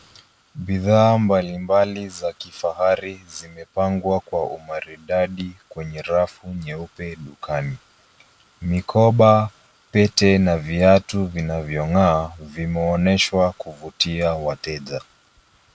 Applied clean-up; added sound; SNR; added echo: none; none; none; none.